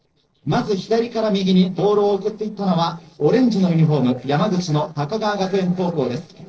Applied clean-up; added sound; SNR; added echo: neural separator model SepFormer DNS4.